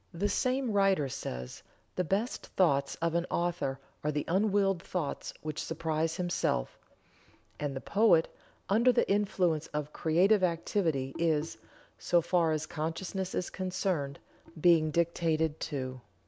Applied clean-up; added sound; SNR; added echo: none; none; none; none.